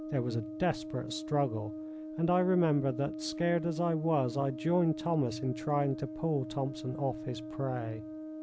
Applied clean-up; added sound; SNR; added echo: none; Brass instrument; 9 dB; none.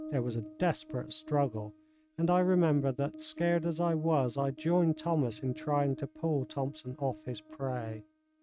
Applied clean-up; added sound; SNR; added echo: neural mask model RNNoise.